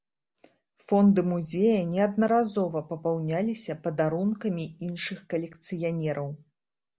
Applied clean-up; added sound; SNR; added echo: none; none; none; none.